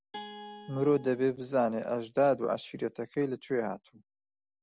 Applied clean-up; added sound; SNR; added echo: none; Guitar; 14 dB; none.